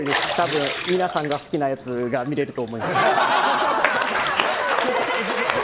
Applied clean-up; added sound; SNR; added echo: none; Bathtub (filling or washing); 11 dB; none.